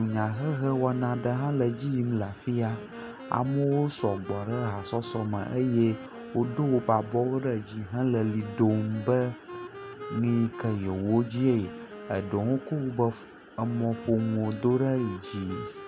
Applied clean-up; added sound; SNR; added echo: none; Wind instrument, woodwind instrument; 15 dB; none.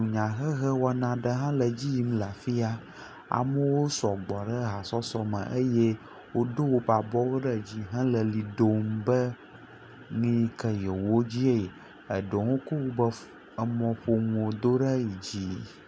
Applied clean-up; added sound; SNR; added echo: none; none; none; none.